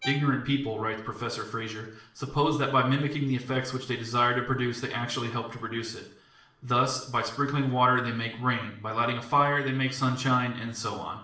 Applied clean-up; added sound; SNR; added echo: none; Bowed string instrument; 14 dB; reverberation time 0.6 s.